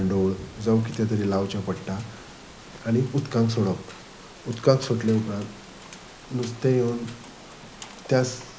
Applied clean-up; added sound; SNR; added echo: none; Rain; 18 dB; none.